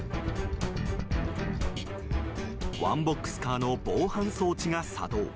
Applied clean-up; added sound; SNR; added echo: none; Piano; 18 dB; none.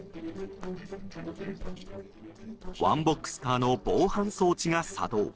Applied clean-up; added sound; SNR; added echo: neural separator model SepFormer DNS4.